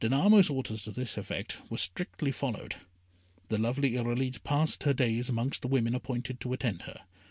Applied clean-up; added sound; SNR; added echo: none; none; none; none.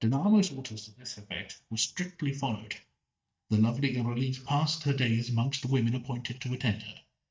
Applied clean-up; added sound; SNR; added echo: neural mask model DeepFilterNet 3.